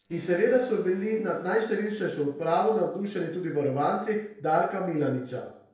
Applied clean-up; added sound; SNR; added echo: neural separator model SepFormer DNS4.